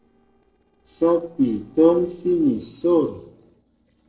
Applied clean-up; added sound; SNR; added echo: neural separator model SepFormer DNS4.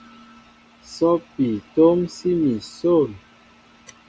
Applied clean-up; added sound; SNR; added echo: none; none; none; none.